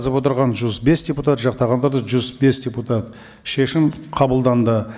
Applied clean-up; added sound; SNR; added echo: none; none; none; none.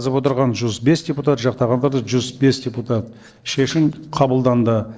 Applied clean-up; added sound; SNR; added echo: neural separator model SepFormer DNS4.